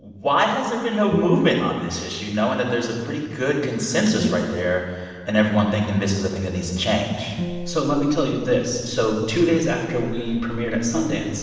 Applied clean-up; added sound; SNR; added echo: none; Bowed string instrument; 14 dB; reverberation time 1.6 s.